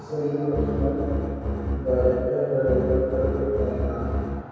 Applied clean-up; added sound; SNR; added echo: none; Bowed string instrument; 2 dB; reverberation time 2.2 s.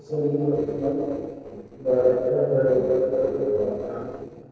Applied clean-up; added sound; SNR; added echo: neural separator model SepFormer DNS4.